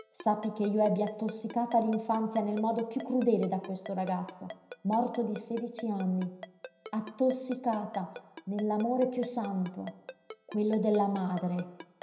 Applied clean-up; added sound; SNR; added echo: none; Ringtone; 18 dB; reverberation time 0.9 s.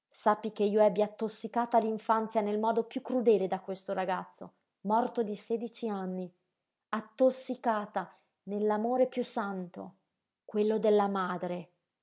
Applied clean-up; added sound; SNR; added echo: none; none; none; none.